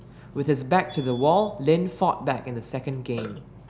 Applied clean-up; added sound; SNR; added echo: none; Burping, eructation; 17 dB; none.